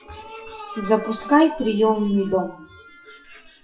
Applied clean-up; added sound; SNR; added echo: classical method WPE with log-MMSE.